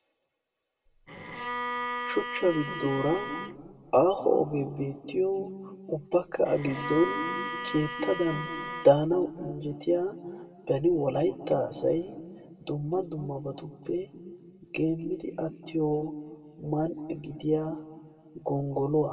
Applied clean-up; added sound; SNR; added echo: none; Bowed string instrument; 7 dB; reverberation time 1.5 s.